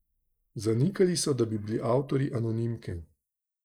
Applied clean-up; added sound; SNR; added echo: neural mask model Resemble Enhance denoiser.